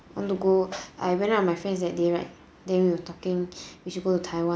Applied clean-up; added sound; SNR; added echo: none; none; none; none.